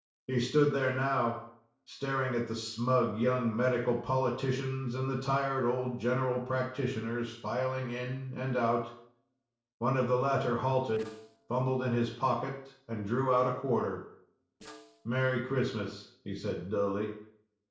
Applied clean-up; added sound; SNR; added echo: neural separator model SepFormer DNS4.